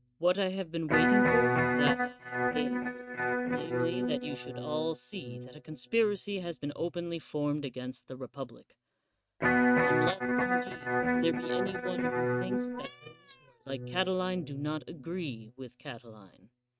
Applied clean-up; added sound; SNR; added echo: neural mask model RNNoise.